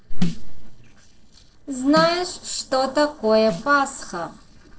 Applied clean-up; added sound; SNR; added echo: neural separator model SepFormer DNS4.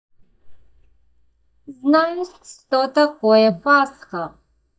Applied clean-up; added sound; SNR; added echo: neural mask model DeepFilterNet 3.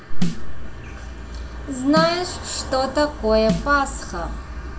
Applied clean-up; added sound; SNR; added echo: none; Snare drum; 10 dB; reverberation time 0.5 s.